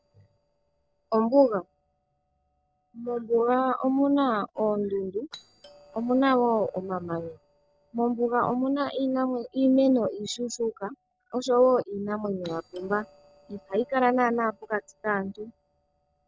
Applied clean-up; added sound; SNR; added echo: neural separator model SepFormer DNS4.